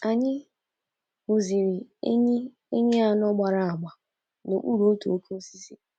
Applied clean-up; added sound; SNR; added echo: none; none; none; none.